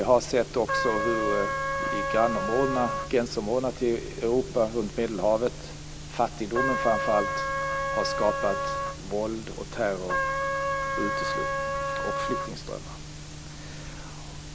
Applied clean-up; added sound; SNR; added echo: none; Trumpet; 1 dB; none.